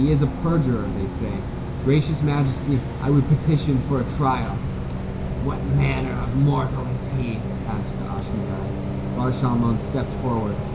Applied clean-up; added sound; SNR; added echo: none; Bus; 4 dB; reverberation time 1.1 s.